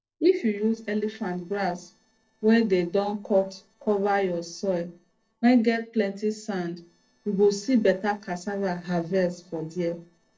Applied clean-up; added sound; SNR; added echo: neural separator model SepFormer DNS4.